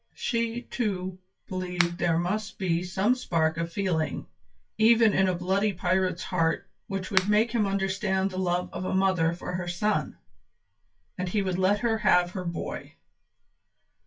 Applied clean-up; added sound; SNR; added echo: classical method WPE with log-MMSE.